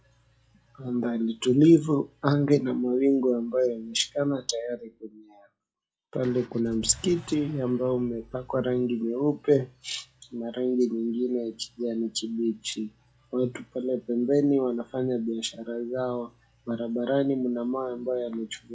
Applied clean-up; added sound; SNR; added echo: classical method log-MMSE.